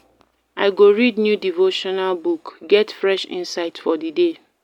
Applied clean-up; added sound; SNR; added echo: none; none; none; none.